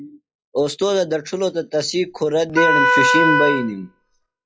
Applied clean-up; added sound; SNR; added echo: classical method log-MMSE.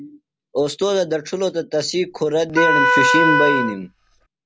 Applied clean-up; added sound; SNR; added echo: none; Wind instrument, woodwind instrument; -3 dB; none.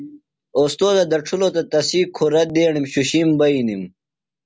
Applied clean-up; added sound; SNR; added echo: none; none; none; none.